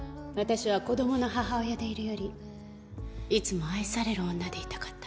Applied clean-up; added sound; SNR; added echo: none; none; none; none.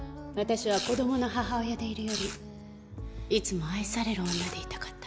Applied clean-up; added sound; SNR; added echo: none; Domestic sounds, home sounds; 9 dB; none.